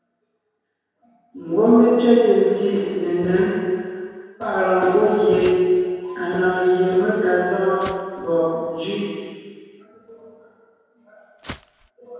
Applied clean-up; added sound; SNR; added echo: none; Walk, footsteps; 17 dB; reverberation time 1.9 s.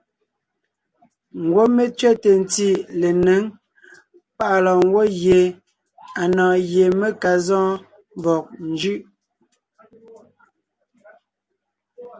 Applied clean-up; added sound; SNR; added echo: none; none; none; none.